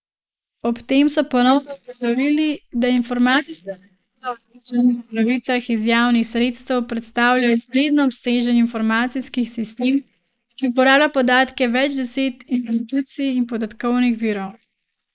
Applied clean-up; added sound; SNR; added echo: neural mask model Resemble Enhance denoiser.